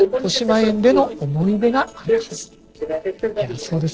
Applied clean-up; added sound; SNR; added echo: neural separator model SepFormer DNS4.